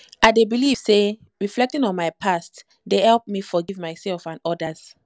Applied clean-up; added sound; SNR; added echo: none; none; none; none.